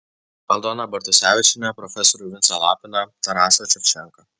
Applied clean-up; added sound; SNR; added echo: none; none; none; none.